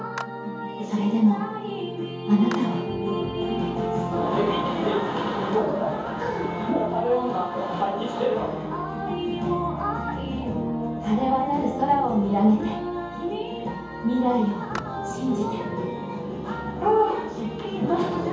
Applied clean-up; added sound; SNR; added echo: none; Clapping; 18 dB; reverberation time 0.7 s.